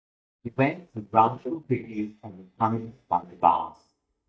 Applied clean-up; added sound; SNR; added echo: neural mask model DeepFilterNet 3.